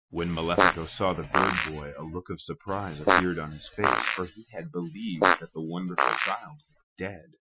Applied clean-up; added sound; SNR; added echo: classical method Wiener filter.